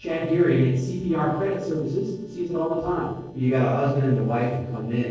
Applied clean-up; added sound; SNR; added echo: neural separator model SepFormer DNS4.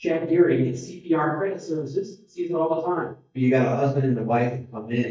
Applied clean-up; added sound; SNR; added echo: neural mask model DeepFilterNet 3.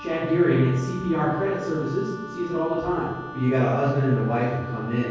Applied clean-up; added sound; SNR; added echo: none; Wind instrument, woodwind instrument; 15 dB; reverberation time 1.3 s.